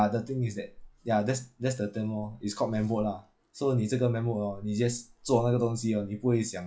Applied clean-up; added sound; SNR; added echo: classical method log-MMSE.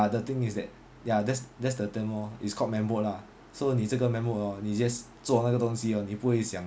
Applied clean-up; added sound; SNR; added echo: none; none; none; none.